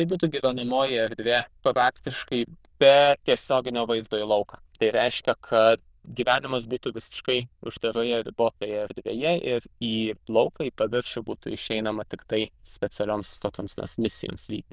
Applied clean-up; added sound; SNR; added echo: neural diffusion model UNIVERSE++.